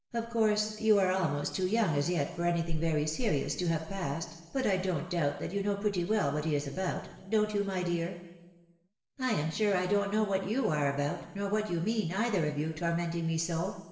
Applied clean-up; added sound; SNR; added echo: none; none; none; reverberation time 1.3 s.